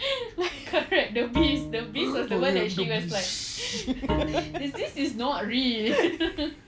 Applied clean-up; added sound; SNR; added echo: none; Bowed string instrument; 6 dB; none.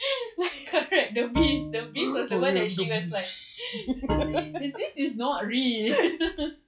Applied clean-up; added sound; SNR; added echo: classical method log-MMSE.